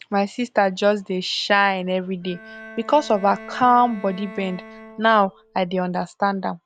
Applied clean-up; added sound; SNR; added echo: none; Bowed string instrument; 19 dB; none.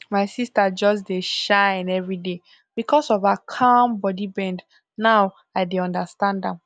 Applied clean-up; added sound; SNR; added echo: none; none; none; none.